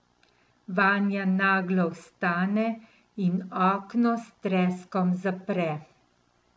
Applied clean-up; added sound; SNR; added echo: none; none; none; none.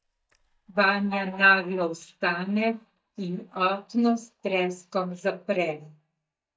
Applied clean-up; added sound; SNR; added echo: neural mask model DeepFilterNet 3.